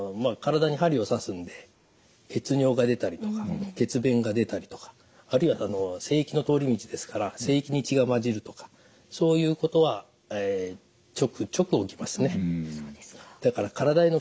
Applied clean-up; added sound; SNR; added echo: none; none; none; none.